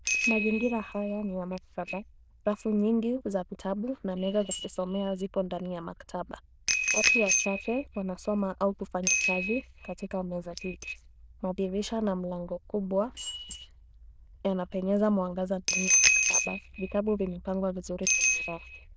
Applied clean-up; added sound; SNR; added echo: neural diffusion model UNIVERSE++.